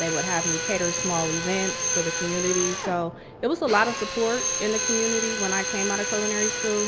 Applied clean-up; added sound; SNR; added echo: none; Drill; 1 dB; none.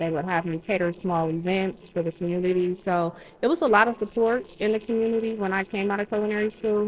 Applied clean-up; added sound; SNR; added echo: neural separator model SepFormer DNS4.